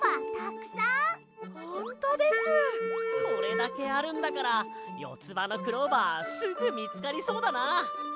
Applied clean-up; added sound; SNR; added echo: none; Wind instrument, woodwind instrument; 2 dB; none.